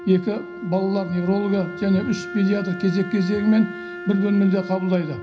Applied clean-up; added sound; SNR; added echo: none; Wind instrument, woodwind instrument; 13 dB; reverberation time 0.5 s.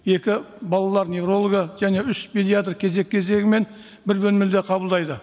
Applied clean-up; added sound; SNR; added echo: none; none; none; none.